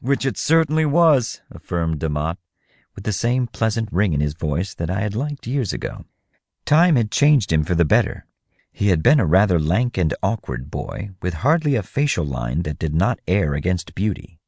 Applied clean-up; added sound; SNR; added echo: none; none; none; none.